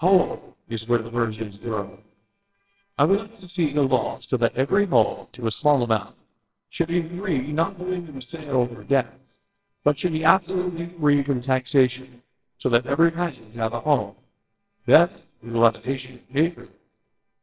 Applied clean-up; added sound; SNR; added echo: neural separator model SepFormer WHAMR!.